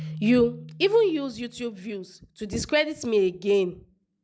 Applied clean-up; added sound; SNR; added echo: none; Keyboard (musical); 18 dB; none.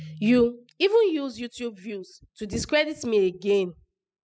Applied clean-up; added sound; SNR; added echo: classical method spectral subtraction.